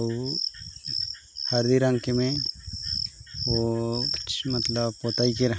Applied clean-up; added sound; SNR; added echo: none; none; none; none.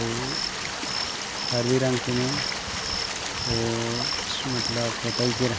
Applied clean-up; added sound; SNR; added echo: none; Stream; 3 dB; none.